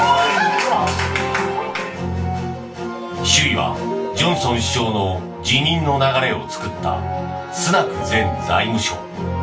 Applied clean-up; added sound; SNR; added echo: none; Ringtone; 9 dB; reverberation time 0.2 s.